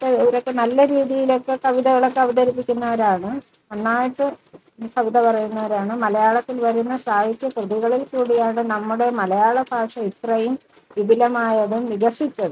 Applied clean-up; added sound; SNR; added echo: neural mask model RNNoise.